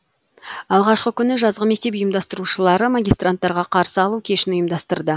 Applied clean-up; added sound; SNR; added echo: none; none; none; none.